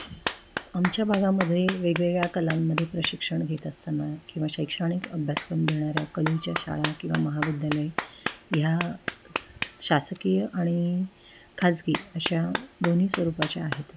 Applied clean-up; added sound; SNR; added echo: none; Clapping; 9 dB; none.